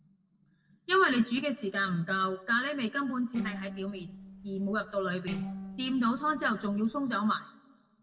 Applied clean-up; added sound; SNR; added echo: neural separator model SepFormer DNS4.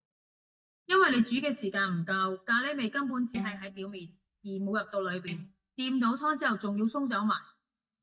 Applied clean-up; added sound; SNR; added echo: neural mask model DeepFilterNet 3.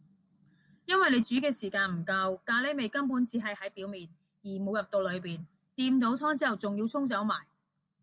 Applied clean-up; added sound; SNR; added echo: none; none; none; none.